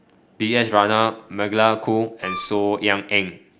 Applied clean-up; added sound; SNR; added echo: none; Wind instrument, woodwind instrument; 12 dB; none.